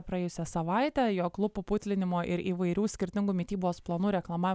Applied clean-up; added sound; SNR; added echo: none; none; none; none.